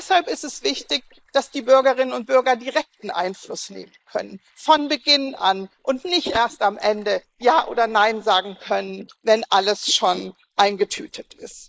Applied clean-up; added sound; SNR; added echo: neural mask model Resemble Enhance denoiser.